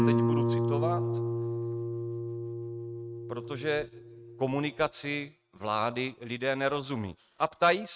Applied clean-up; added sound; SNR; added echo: neural mask model RNNoise.